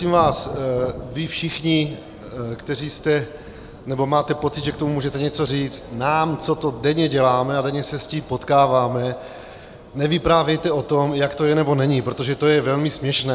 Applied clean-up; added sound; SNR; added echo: none; Thunder / Rain; 19 dB; none.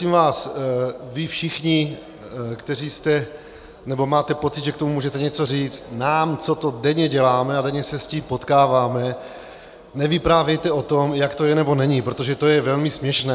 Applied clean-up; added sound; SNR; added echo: none; none; none; none.